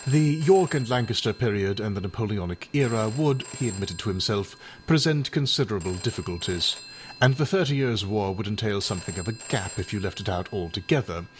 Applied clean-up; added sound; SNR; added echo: none; Telephone; 18 dB; none.